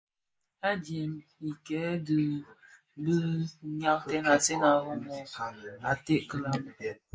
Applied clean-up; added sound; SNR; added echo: neural mask model Resemble Enhance denoiser.